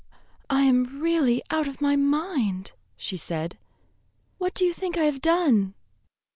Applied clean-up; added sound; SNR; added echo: none; none; none; none.